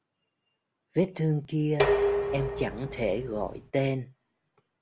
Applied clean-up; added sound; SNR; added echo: none; Dishes, pots, and pans; 0 dB; none.